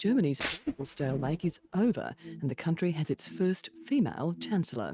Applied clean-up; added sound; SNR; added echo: neural mask model RNNoise.